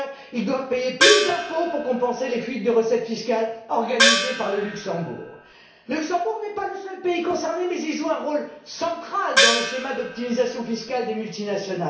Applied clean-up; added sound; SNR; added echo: none; Gong; -2 dB; reverberation time 0.6 s.